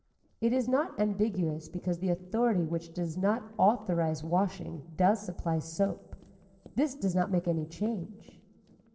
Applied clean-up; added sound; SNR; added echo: neural separator model SepFormer DNS4.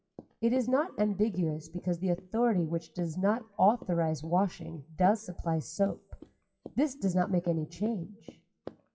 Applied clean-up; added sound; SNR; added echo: classical method WPE with log-MMSE.